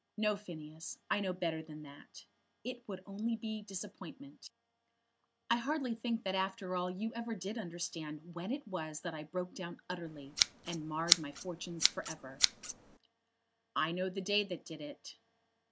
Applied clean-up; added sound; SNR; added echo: none; Scissors; -4 dB; none.